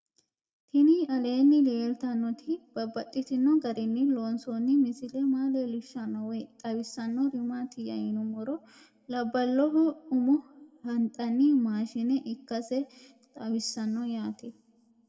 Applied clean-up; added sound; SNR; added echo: none; none; none; reverberation time 0.8 s.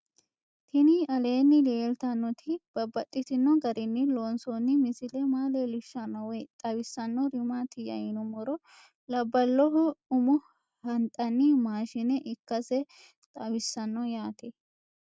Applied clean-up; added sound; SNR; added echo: none; none; none; none.